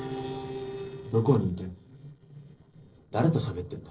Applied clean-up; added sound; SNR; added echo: neural separator model SepFormer DNS4.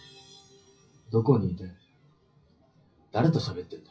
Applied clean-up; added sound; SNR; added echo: classical method WPE with log-MMSE.